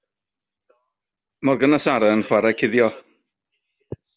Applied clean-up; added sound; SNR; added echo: none; none; none; none.